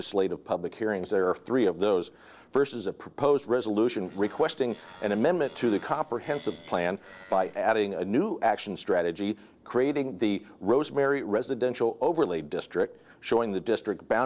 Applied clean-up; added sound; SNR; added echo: neural separator model SepFormer DNS4.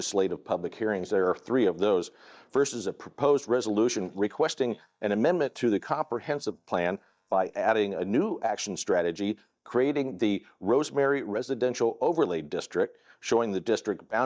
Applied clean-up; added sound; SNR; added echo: neural mask model DeepFilterNet 3.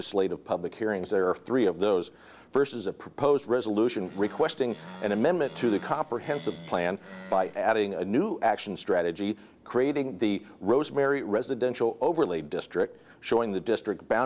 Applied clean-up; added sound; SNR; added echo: none; Animal; 18 dB; none.